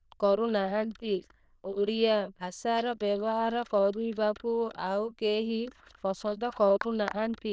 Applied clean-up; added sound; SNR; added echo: neural diffusion model UNIVERSE++.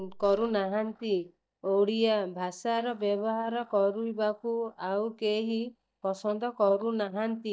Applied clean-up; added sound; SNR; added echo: neural mask model DeepFilterNet 3.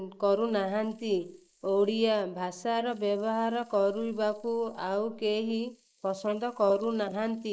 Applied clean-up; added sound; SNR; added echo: neural mask model Resemble Enhance denoiser.